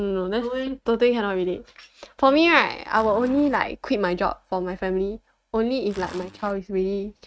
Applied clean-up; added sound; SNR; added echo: neural mask model RNNoise.